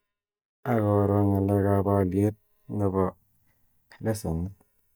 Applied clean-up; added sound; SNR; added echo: neural mask model DeepFilterNet 3.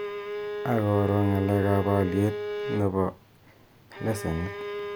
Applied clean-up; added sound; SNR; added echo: none; Bowed string instrument; 8 dB; none.